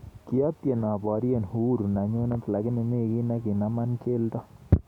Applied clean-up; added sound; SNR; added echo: none; none; none; none.